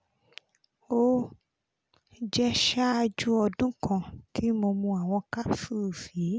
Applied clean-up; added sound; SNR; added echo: none; none; none; none.